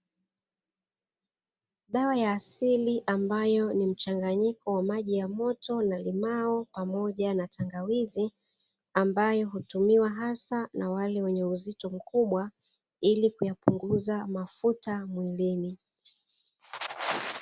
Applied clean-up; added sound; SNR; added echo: none; none; none; none.